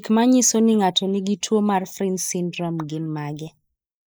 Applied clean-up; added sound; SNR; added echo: neural mask model Resemble Enhance denoiser.